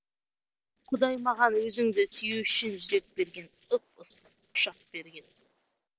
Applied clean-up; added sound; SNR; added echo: neural separator model SepFormer DNS4.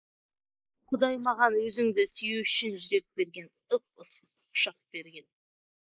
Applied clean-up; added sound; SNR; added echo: neural mask model Resemble Enhance denoiser.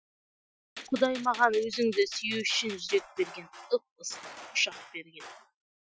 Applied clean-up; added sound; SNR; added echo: classical method Wiener filter.